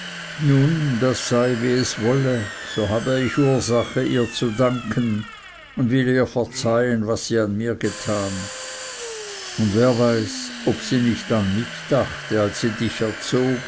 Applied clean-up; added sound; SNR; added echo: none; Domestic sounds, home sounds; 13 dB; none.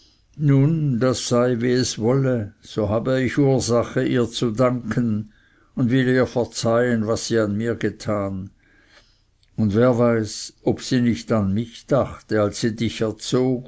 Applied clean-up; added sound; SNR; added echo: none; none; none; none.